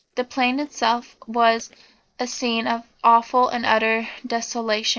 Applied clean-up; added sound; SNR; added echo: neural separator model SepFormer DNS4.